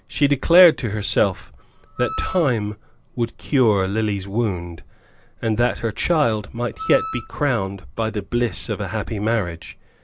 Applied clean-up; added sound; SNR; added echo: none; Wind instrument, woodwind instrument; 13 dB; none.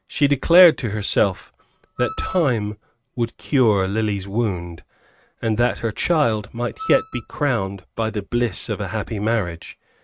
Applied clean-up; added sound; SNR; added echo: neural mask model RNNoise.